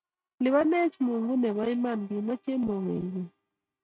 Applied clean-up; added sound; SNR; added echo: neural mask model RNNoise.